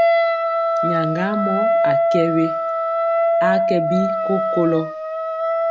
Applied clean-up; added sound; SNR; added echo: none; Wind instrument, woodwind instrument; -5 dB; none.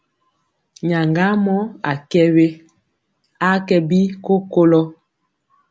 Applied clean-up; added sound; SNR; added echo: none; none; none; none.